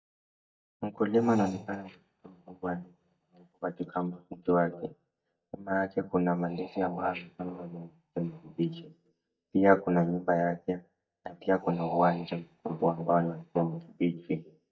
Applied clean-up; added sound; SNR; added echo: neural mask model DeepFilterNet 3.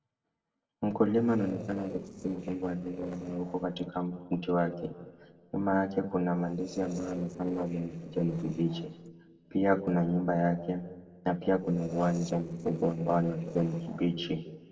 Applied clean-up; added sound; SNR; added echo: neural separator model SepFormer DNS4.